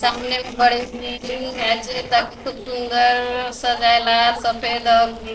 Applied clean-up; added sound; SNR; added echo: neural separator model SepFormer DNS4.